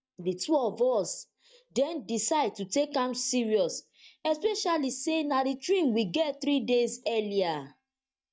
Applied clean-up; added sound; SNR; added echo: neural mask model DeepFilterNet 3.